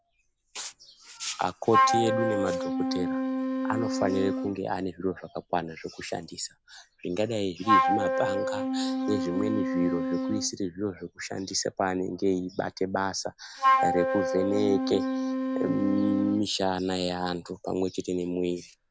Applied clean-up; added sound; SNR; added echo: none; Wind instrument, woodwind instrument; 0 dB; none.